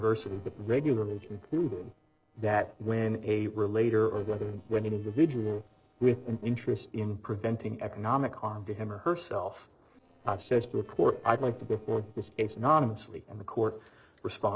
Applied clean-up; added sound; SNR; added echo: neural separator model SepFormer DNS4.